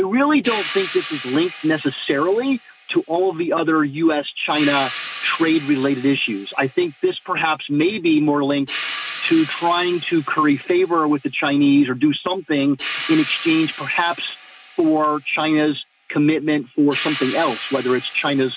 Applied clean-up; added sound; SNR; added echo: none; Hi-hat; 14 dB; none.